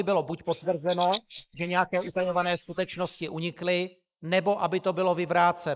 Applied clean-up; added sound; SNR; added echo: neural mask model Resemble Enhance denoiser.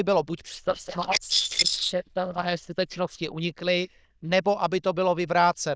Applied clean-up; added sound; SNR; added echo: neural diffusion model UNIVERSE++.